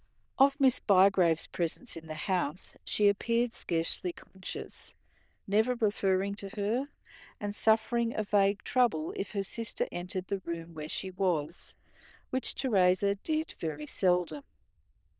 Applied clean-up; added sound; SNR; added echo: neural diffusion model UNIVERSE++.